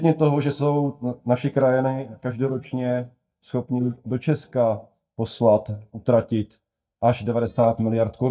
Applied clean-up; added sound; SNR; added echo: neural mask model DeepFilterNet 3.